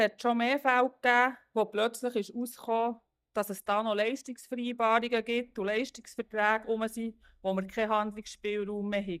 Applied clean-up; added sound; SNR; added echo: neural mask model DeepFilterNet 3.